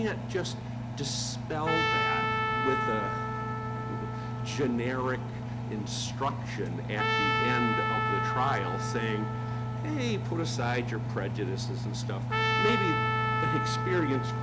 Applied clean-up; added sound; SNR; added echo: none; Trumpet + Engine; -4 dB; none.